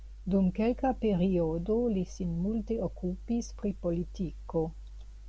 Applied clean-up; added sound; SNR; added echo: none; none; none; none.